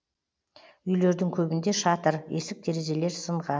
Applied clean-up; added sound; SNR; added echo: none; none; none; none.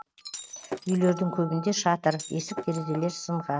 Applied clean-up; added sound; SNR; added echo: neural mask model RNNoise.